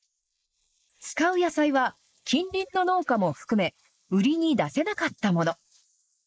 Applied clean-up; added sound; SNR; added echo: neural mask model Resemble Enhance denoiser.